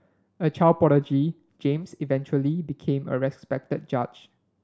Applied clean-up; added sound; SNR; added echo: none; none; none; none.